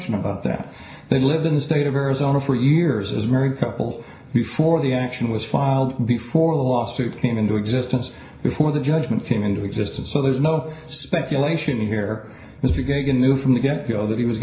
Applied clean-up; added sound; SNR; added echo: none; none; none; reverberation time 0.5 s.